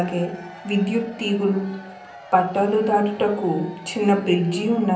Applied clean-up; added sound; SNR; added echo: none; Crowd / Cheering; 19 dB; reverberation time 0.6 s.